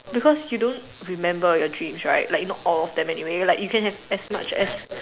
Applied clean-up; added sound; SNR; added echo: none; none; none; none.